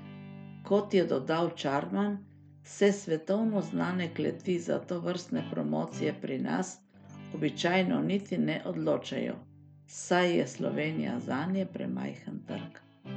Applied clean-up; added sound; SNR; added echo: none; Guitar; 16 dB; none.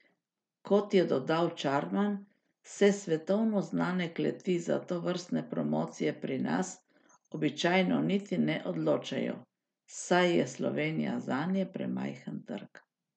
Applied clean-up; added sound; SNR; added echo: none; none; none; none.